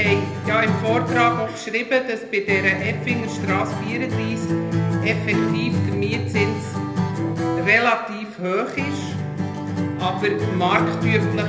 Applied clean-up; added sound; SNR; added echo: none; Acoustic guitar; 0 dB; reverberation time 0.8 s.